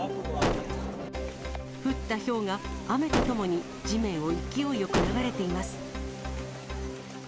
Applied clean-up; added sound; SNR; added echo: none; Gunshot, gunfire; 2 dB; none.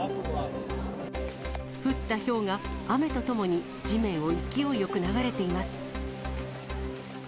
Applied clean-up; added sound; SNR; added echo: none; none; none; none.